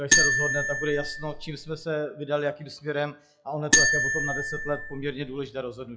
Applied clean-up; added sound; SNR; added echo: classical method log-MMSE.